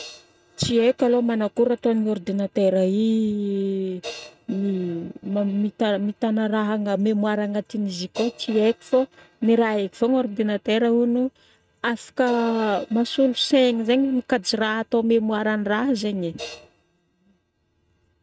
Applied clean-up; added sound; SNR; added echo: neural mask model RNNoise.